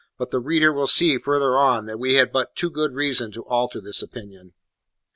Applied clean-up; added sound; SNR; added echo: none; none; none; none.